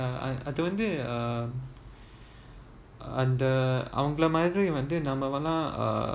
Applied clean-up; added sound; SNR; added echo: none; none; none; none.